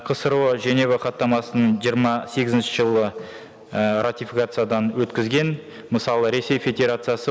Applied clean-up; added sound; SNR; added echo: none; none; none; none.